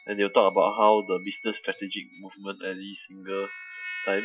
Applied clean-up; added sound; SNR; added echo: classical method Wiener filter.